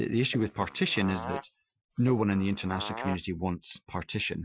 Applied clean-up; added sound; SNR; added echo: classical method Wiener filter.